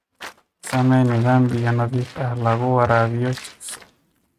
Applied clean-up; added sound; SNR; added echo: neural mask model RNNoise.